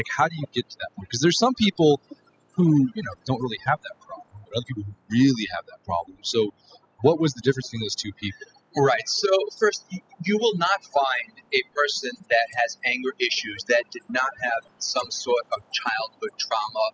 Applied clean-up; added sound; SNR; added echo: classical method spectral subtraction.